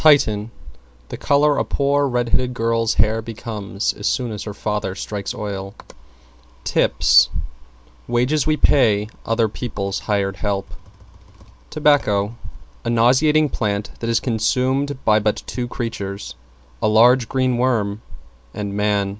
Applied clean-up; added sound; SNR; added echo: none; none; none; none.